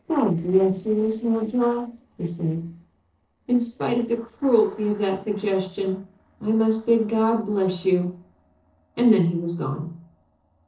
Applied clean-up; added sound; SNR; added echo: neural separator model SepFormer DNS4.